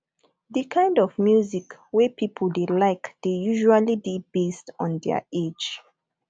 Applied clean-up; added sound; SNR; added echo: none; none; none; none.